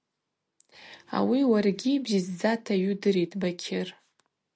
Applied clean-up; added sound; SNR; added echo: none; none; none; none.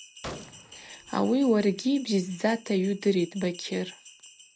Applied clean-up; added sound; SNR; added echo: none; Bell + Gunshot, gunfire; 19 dB; none.